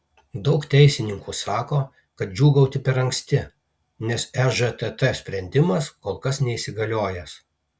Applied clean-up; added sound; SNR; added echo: none; none; none; none.